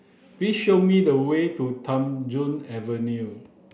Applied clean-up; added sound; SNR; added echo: none; none; none; none.